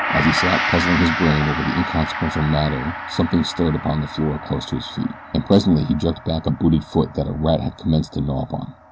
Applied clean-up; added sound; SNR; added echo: none; Gong; 7 dB; none.